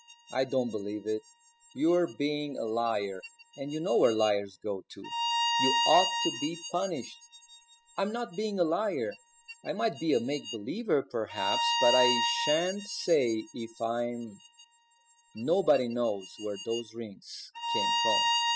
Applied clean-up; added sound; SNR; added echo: classical method spectral subtraction.